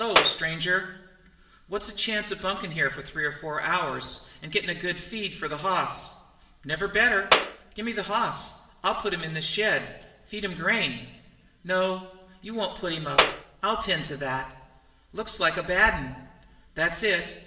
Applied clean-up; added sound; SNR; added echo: none; Clapping; -5 dB; reverberation time 1.1 s.